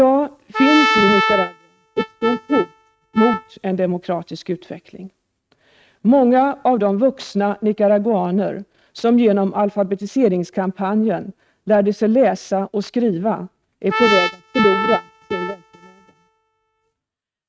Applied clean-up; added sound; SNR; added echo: neural mask model RNNoise.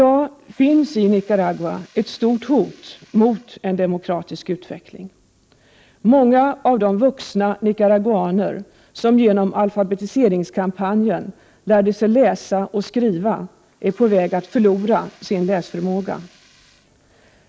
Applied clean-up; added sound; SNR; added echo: neural mask model Resemble Enhance denoiser.